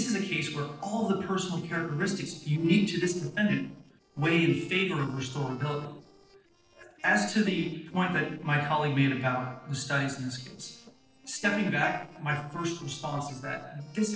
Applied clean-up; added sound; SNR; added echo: neural separator model SepFormer DNS4.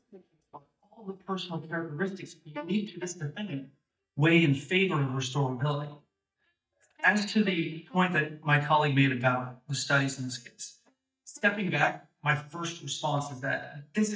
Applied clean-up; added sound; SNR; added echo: neural mask model DeepFilterNet 3.